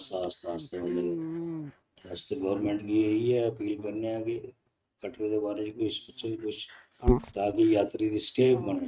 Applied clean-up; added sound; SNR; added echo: neural mask model RNNoise.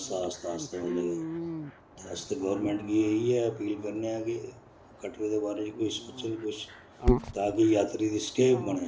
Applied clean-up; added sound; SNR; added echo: none; Dog; 7 dB; none.